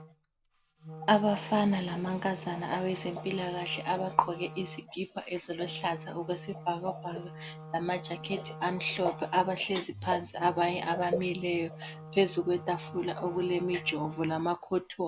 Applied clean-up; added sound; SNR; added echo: none; Wind instrument, woodwind instrument; 14 dB; none.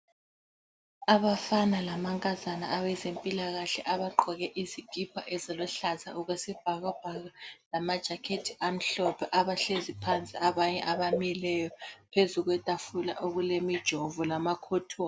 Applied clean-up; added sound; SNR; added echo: none; none; none; none.